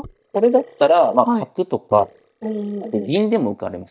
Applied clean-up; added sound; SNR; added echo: neural mask model DeepFilterNet 3.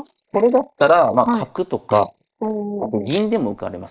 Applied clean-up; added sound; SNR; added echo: neural mask model Resemble Enhance denoiser.